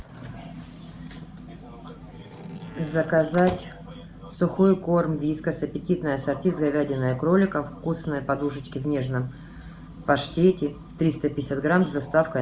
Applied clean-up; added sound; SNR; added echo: none; Slam; 15 dB; none.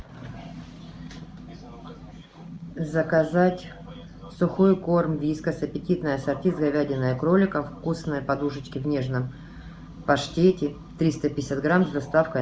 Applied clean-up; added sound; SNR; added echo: none; none; none; none.